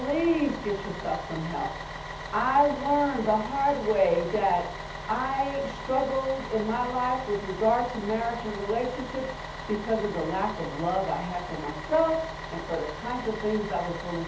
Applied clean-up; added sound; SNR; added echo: none; Bus; 9 dB; reverberation time 0.7 s.